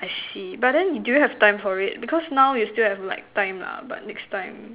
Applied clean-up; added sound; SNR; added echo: none; none; none; none.